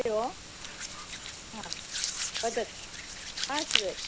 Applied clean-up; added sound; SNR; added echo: none; Hands; -1 dB; none.